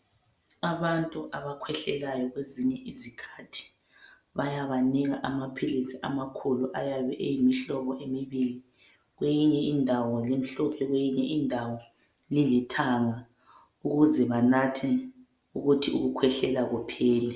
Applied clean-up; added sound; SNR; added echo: none; none; none; none.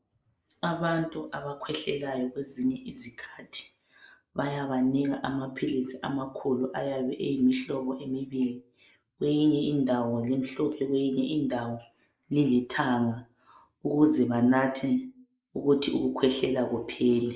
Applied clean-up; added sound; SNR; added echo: neural mask model Resemble Enhance denoiser.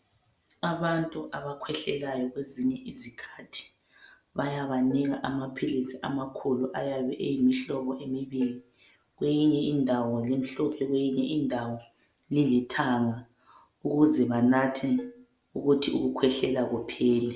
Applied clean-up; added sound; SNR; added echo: none; Dishes, pots, and pans; 20 dB; none.